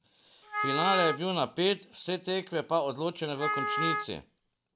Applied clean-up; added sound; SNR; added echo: none; Wind instrument, woodwind instrument; 2 dB; none.